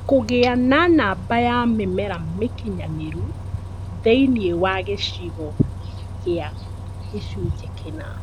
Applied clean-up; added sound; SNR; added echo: none; Bus; 10 dB; none.